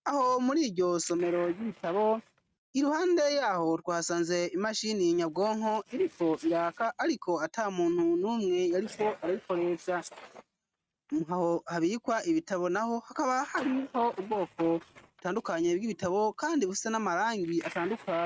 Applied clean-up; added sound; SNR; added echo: neural mask model RNNoise.